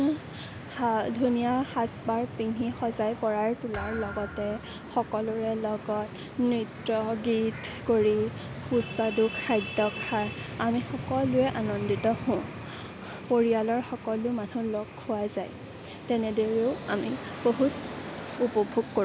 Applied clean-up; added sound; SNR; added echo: none; Thump, thud; 15 dB; none.